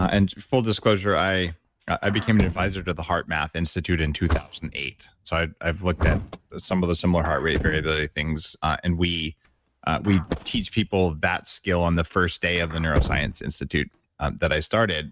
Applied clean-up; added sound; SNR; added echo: neural mask model RNNoise.